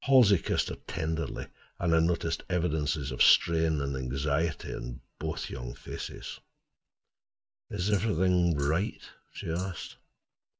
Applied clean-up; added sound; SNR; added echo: none; Rattle (instrument); 19 dB; none.